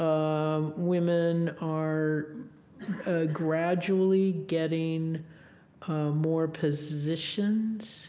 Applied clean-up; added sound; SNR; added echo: none; none; none; none.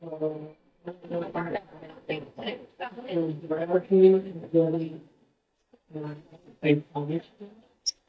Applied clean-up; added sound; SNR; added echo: neural mask model DeepFilterNet 3.